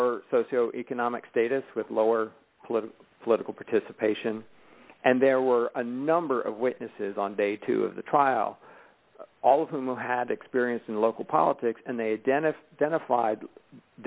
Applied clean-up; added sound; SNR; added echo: none; none; none; none.